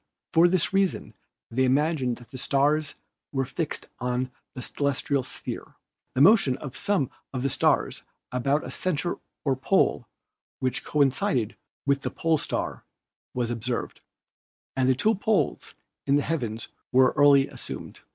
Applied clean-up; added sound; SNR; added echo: none; none; none; none.